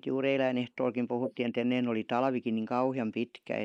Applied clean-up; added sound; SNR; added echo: neural mask model Resemble Enhance denoiser.